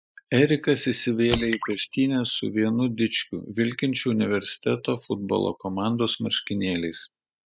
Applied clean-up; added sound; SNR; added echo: classical method spectral subtraction.